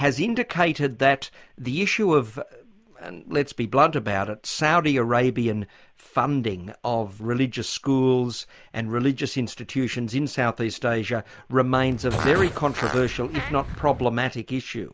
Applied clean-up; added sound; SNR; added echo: none; Fart; 7 dB; none.